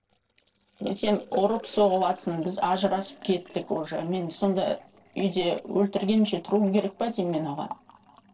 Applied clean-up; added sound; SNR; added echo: neural separator model SepFormer DNS4.